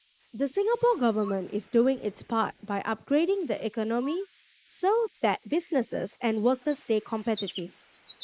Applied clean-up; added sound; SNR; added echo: neural mask model Resemble Enhance denoiser.